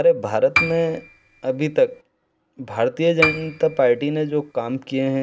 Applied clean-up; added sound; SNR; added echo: none; Piano; 6 dB; none.